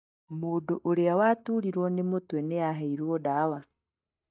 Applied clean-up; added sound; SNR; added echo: neural mask model DeepFilterNet 3.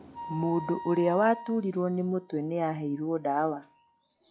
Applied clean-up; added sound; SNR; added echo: classical method log-MMSE.